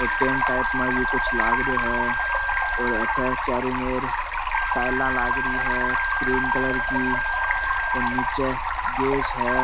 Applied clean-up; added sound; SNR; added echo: none; Stream + Wind instrument, woodwind instrument; -5 dB; none.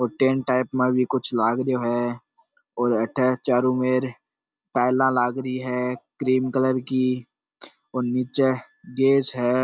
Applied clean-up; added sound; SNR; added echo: none; none; none; none.